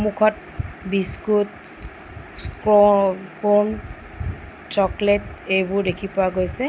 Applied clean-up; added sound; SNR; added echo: none; none; none; none.